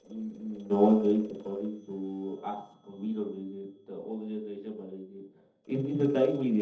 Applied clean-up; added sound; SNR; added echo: neural separator model SepFormer DNS4.